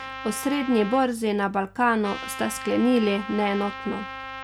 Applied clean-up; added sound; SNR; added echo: none; Trumpet; 12 dB; none.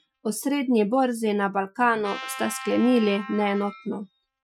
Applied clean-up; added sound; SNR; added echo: classical method Wiener filter.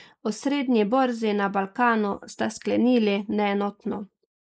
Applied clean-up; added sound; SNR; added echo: neural mask model Resemble Enhance denoiser.